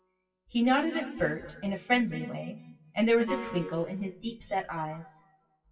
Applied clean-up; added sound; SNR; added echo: classical method WPE with log-MMSE.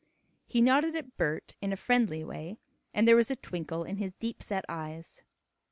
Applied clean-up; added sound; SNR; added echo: none; none; none; none.